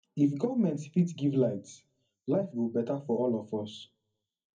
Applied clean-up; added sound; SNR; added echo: none; none; none; reverberation time 0.4 s.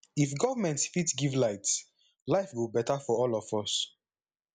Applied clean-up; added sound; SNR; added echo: none; none; none; none.